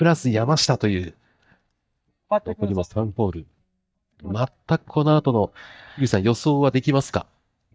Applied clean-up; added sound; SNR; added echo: neural mask model DeepFilterNet 3.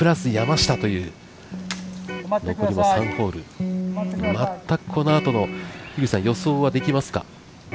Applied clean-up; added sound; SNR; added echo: none; Electric guitar; 9 dB; none.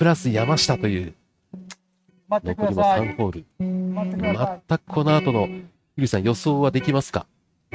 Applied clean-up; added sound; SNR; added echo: neural mask model RNNoise.